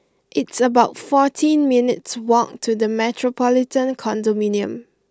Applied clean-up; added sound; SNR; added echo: none; none; none; none.